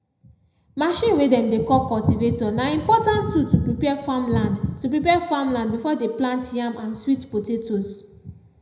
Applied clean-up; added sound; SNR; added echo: none; none; none; reverberation time 0.7 s.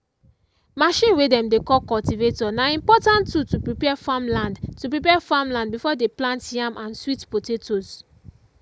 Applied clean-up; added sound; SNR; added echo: none; none; none; none.